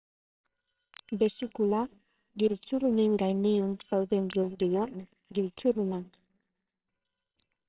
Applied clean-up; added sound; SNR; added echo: neural separator model SepFormer WHAMR!.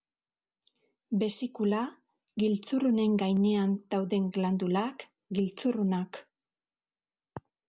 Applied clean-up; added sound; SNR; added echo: none; none; none; none.